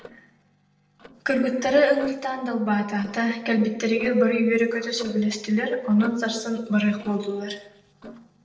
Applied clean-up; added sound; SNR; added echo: neural separator model SepFormer DNS4.